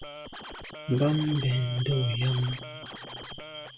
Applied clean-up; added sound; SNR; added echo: none; Scratching (performance technique); 14 dB; reverberation time 0.8 s.